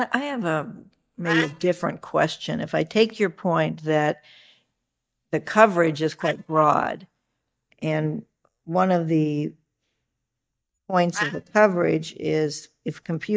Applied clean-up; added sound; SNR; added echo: neural mask model DeepFilterNet 3.